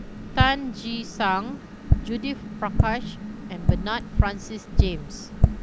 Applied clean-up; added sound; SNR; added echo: none; Tap; -5 dB; none.